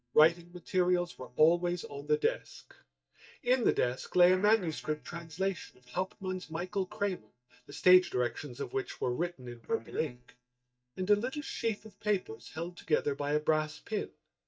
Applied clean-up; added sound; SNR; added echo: neural mask model DeepFilterNet 3.